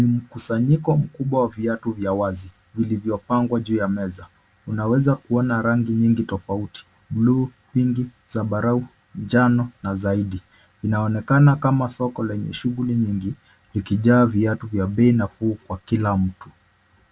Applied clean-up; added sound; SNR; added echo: none; none; none; none.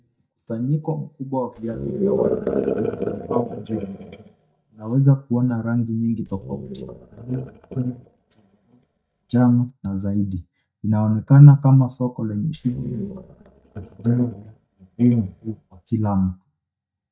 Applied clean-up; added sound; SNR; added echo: neural mask model DeepFilterNet 3.